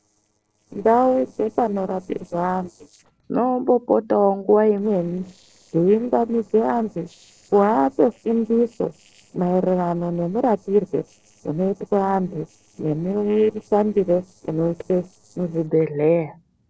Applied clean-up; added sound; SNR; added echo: neural separator model SepFormer DNS4.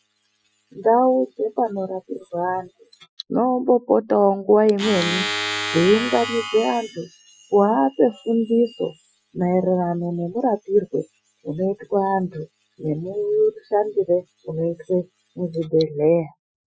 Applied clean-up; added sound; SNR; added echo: classical method Wiener filter.